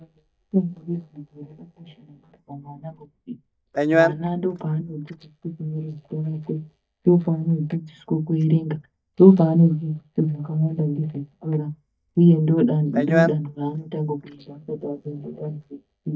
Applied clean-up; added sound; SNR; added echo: neural mask model DeepFilterNet 3.